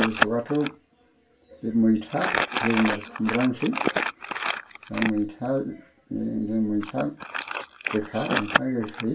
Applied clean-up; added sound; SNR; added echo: none; Crumpling, crinkling; 3 dB; reverberation time 0.2 s.